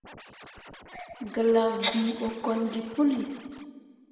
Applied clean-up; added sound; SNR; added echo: none; Scratching (performance technique); 19 dB; reverberation time 1.9 s.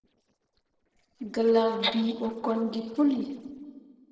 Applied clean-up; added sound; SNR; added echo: neural separator model SepFormer DNS4.